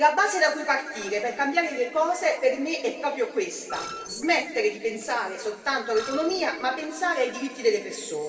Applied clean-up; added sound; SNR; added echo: none; Screech; 14 dB; reverberation time 2.9 s.